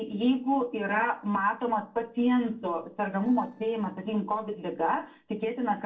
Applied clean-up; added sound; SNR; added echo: neural separator model SepFormer DNS4.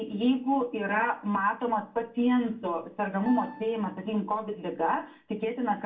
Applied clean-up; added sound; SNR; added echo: none; Piano; 16 dB; reverberation time 0.2 s.